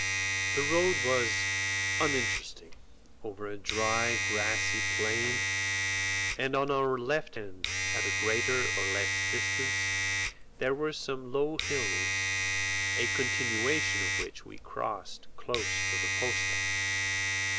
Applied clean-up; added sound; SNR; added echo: none; Domestic sounds, home sounds; -4 dB; none.